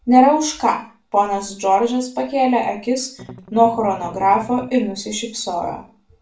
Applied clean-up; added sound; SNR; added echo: none; Strum; 18 dB; reverberation time 0.4 s.